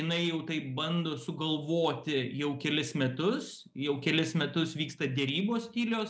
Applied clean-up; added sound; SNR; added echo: none; none; none; none.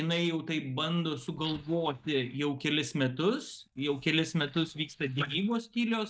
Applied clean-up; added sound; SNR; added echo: neural mask model DeepFilterNet 3.